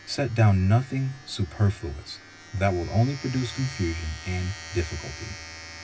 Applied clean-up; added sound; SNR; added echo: none; Domestic sounds, home sounds; 16 dB; reverberation time 0.4 s.